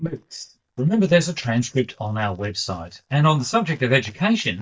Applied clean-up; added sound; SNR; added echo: neural mask model DeepFilterNet 3.